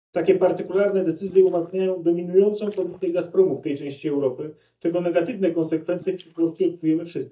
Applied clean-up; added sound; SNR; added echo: neural mask model DeepFilterNet 3.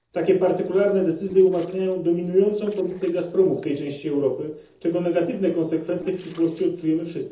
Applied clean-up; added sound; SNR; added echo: neural separator model SepFormer DNS4.